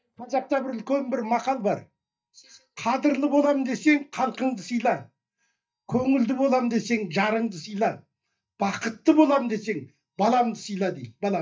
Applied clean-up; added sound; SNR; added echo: neural mask model DeepFilterNet 3.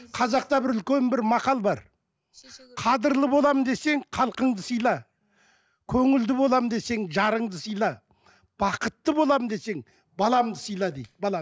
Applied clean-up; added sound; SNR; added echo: none; none; none; none.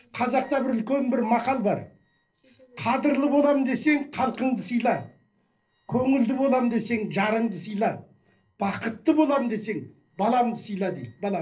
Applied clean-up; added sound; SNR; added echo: neural separator model SepFormer DNS4.